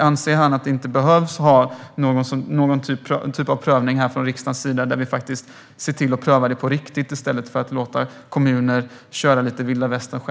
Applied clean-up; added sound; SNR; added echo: none; none; none; none.